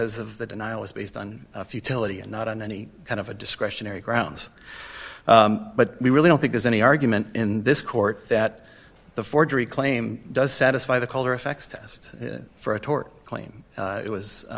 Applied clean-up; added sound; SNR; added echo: none; none; none; none.